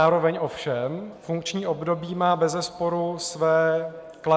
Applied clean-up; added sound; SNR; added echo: none; none; none; none.